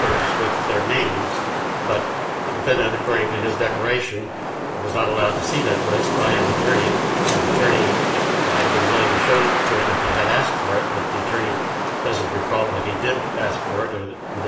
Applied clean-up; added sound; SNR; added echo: none; Wind; -2 dB; reverberation time 0.7 s.